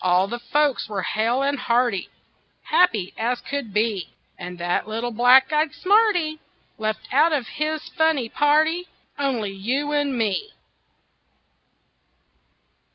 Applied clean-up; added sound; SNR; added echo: none; none; none; none.